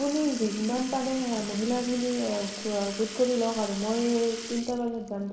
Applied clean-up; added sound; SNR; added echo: none; Sink (filling or washing) / Liquid; 11 dB; reverberation time 0.9 s.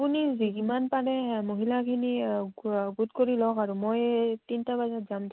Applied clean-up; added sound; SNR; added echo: none; none; none; none.